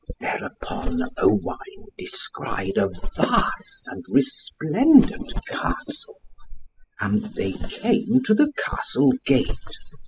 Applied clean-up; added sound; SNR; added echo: classical method spectral subtraction.